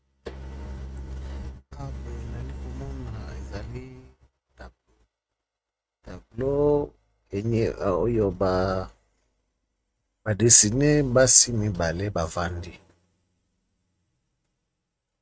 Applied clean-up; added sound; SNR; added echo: neural mask model RNNoise.